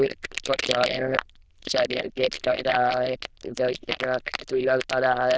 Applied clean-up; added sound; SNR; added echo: neural diffusion model UNIVERSE++.